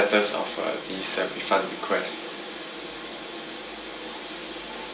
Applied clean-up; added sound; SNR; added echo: none; none; none; reverberation time 0.2 s.